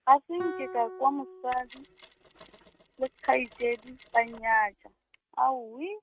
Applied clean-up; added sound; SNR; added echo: neural mask model RNNoise.